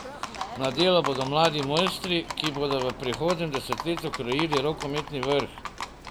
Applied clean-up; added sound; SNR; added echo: none; Livestock, farm animals, working animals; 8 dB; none.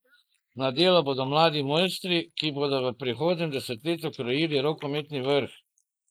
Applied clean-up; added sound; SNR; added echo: neural mask model Resemble Enhance denoiser.